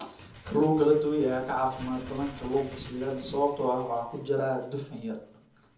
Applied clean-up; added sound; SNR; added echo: none; Bird; 20 dB; reverberation time 0.7 s.